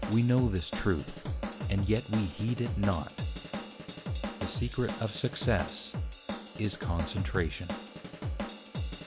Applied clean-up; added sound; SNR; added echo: none; Drum / Drum kit; 4 dB; none.